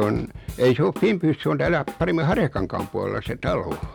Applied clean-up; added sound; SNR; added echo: none; Drum kit; 13 dB; none.